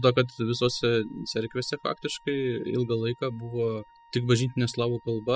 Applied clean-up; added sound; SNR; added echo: classical method spectral subtraction.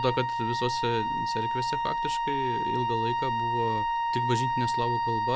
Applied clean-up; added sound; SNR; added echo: none; Wind instrument, woodwind instrument; -3 dB; none.